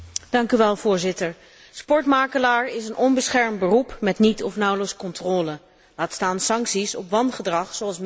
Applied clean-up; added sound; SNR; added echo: none; none; none; none.